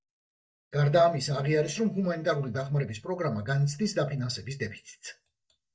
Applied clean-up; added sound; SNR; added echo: neural mask model DeepFilterNet 3.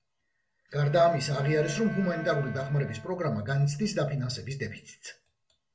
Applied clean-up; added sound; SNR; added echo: none; Bowed string instrument; 15 dB; reverberation time 0.2 s.